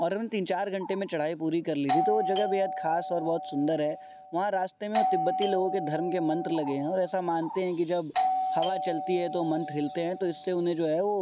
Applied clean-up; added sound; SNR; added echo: none; Doorbell; 3 dB; none.